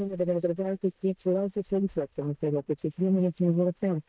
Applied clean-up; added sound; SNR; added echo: neural mask model DeepFilterNet 3.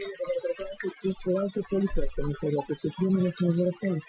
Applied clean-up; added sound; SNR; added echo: classical method Wiener filter.